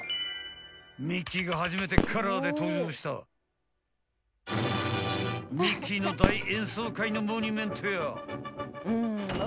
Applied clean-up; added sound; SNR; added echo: none; Fireworks; 3 dB; none.